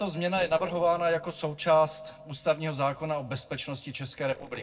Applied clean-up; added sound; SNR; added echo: neural separator model SepFormer DNS4.